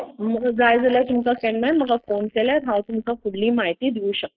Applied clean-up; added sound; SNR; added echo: neural mask model Resemble Enhance denoiser.